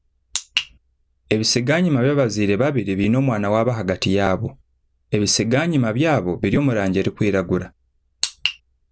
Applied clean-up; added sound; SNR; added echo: none; none; none; none.